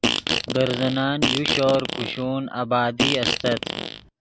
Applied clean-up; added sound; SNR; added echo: none; Fart; 1 dB; none.